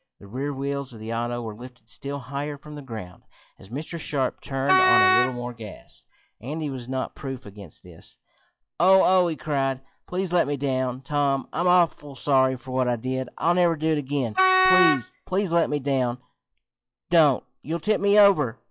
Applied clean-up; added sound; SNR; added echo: classical method log-MMSE.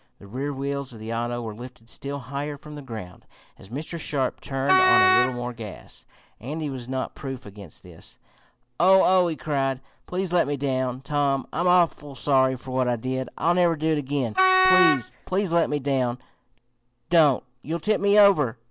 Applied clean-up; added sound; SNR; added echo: none; Wind instrument, woodwind instrument; -3 dB; none.